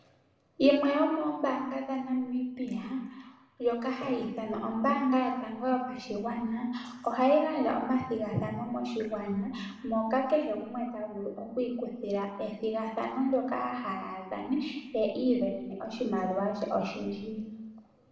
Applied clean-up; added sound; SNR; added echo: none; none; none; reverberation time 0.8 s.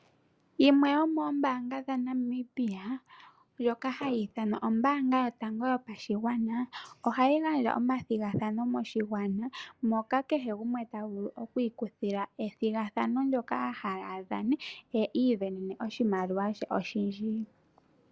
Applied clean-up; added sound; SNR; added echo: none; none; none; none.